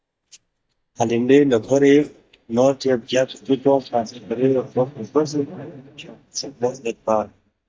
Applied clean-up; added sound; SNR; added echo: neural mask model DeepFilterNet 3.